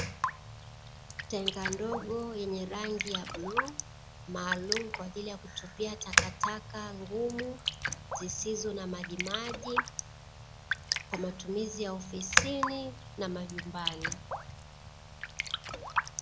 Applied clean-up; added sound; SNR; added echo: none; Raindrop; -2 dB; none.